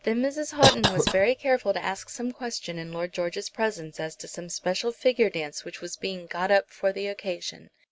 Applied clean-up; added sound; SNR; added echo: none; Cough; 0 dB; none.